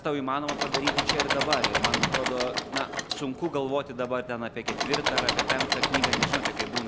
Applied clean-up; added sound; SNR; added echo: none; Engine / Mechanisms; -3 dB; none.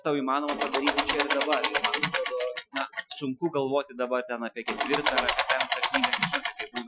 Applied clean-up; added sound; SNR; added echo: classical method Wiener filter.